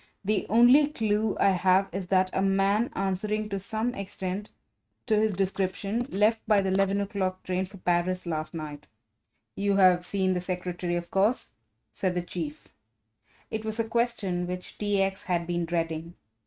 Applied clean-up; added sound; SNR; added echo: neural mask model RNNoise.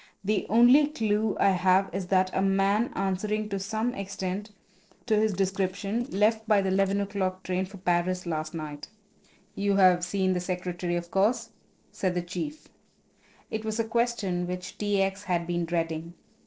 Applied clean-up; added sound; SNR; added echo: neural separator model SepFormer DNS4.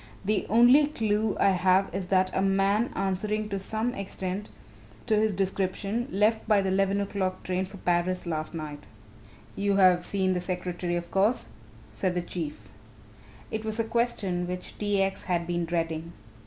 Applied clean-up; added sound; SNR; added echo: none; none; none; none.